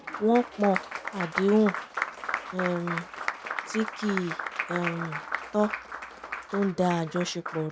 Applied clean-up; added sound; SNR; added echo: none; Applause; 6 dB; none.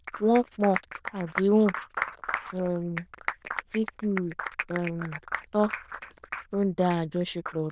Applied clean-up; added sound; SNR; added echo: neural diffusion model UNIVERSE++.